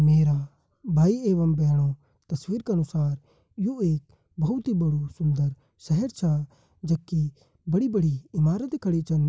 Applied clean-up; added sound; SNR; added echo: none; none; none; none.